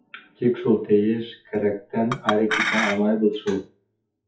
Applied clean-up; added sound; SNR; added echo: classical method WPE with log-MMSE.